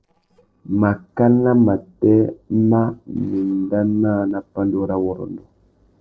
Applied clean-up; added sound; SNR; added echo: neural separator model SepFormer DNS4.